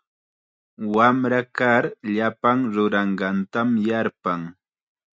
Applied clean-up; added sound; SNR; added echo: none; none; none; none.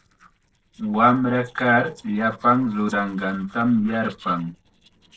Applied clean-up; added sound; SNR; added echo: neural separator model SepFormer DNS4.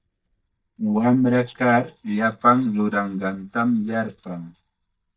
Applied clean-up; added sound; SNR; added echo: neural mask model DeepFilterNet 3.